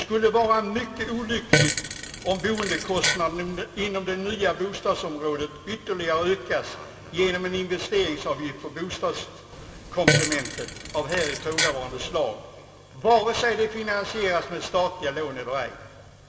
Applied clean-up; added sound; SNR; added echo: none; Fart; 1 dB; reverberation time 1.7 s.